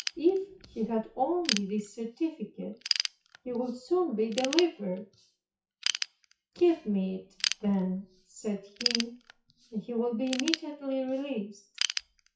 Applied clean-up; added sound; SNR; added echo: classical method WPE with log-MMSE.